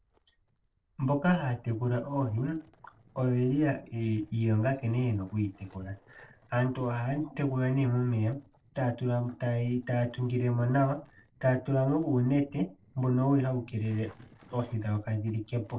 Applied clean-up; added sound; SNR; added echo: neural separator model SepFormer DNS4.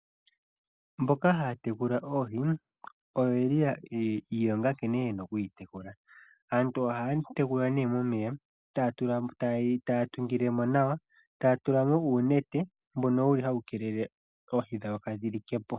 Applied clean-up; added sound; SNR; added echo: none; none; none; none.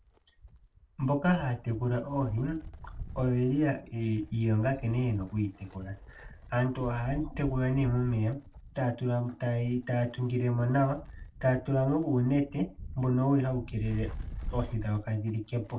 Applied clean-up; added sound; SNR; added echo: none; Wind; 14 dB; reverberation time 0.2 s.